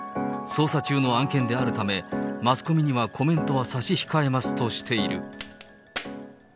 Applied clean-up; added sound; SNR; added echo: none; Crack; 19 dB; none.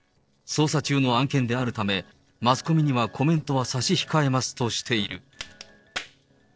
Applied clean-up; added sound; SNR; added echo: neural separator model SepFormer DNS4.